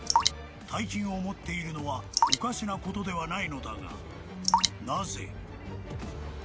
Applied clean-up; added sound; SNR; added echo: none; Drip; -2 dB; none.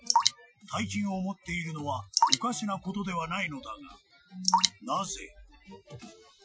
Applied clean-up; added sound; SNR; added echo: classical method Wiener filter.